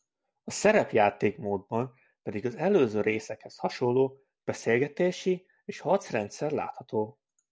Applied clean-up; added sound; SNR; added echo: none; none; none; none.